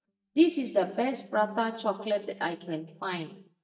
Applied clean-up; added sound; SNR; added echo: neural mask model DeepFilterNet 3.